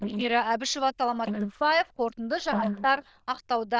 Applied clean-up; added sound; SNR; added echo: neural diffusion model UNIVERSE++.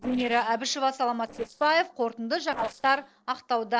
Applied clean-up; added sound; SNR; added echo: neural separator model SepFormer DNS4.